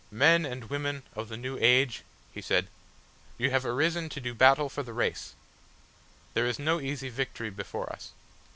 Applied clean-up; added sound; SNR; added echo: none; none; none; none.